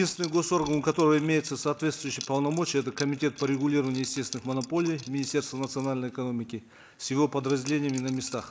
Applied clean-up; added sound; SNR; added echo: neural mask model Resemble Enhance denoiser.